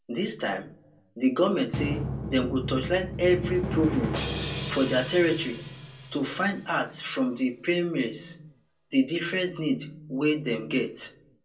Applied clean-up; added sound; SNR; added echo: none; Drum; 8 dB; reverberation time 0.2 s.